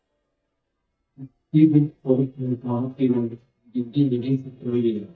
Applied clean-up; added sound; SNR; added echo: neural mask model DeepFilterNet 3.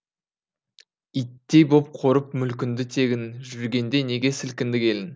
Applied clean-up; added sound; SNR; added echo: none; none; none; none.